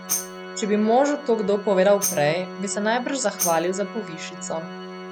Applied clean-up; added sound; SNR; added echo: none; Tambourine + Organ; 9 dB; none.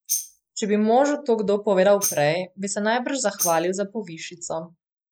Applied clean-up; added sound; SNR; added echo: neural mask model Resemble Enhance denoiser.